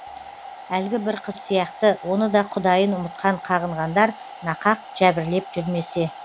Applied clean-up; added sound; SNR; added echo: none; Domestic sounds, home sounds; 16 dB; none.